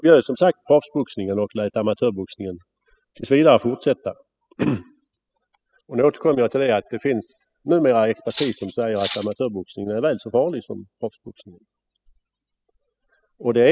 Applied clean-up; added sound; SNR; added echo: classical method spectral subtraction.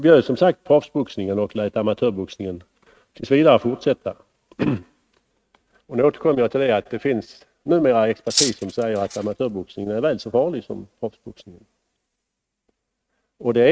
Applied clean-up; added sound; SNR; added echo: neural mask model RNNoise.